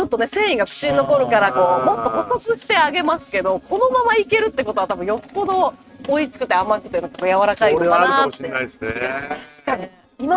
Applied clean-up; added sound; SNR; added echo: neural mask model RNNoise.